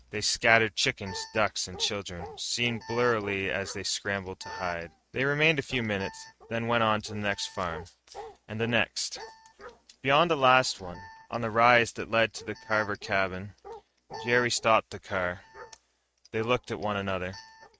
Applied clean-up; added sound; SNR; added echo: neural mask model RNNoise.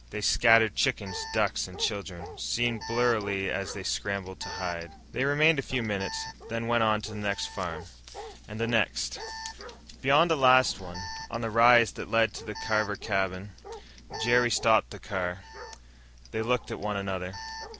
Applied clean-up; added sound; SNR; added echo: none; Alarm + Bark; 15 dB; none.